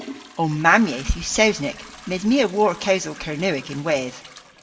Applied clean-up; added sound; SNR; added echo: none; Trickle, dribble / Toilet flush / Hiss; 19 dB; reverberation time 0.7 s.